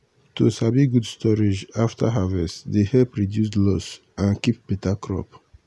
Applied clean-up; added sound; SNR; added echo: none; none; none; none.